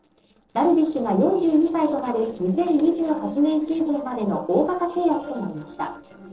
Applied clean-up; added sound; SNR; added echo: neural separator model SepFormer DNS4.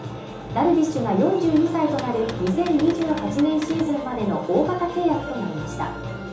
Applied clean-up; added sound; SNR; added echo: none; Cupboard open or close / Door; 17 dB; reverberation time 1.2 s.